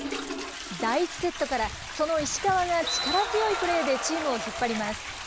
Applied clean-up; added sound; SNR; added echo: none; Toilet flush; 9 dB; none.